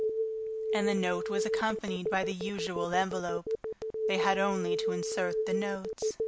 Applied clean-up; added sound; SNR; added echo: none; Telephone; -1 dB; none.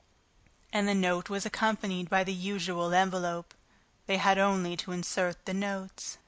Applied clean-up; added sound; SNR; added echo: none; none; none; none.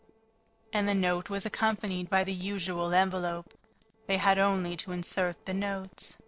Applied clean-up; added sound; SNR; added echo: neural separator model SepFormer DNS4.